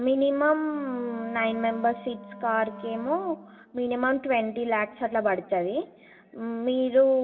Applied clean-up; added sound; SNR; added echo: none; Wind instrument, woodwind instrument; 17 dB; reverberation time 1.3 s.